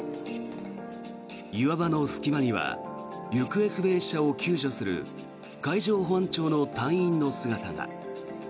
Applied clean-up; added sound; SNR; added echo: none; none; none; none.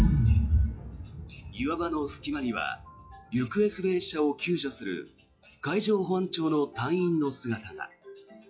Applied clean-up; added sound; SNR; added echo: classical method WPE with log-MMSE.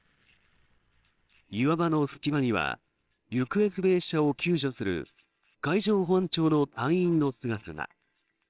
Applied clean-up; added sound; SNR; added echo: neural separator model SepFormer WHAMR!.